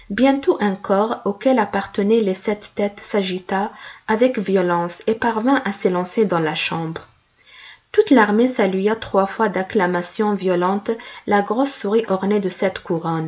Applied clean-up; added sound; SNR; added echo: none; none; none; none.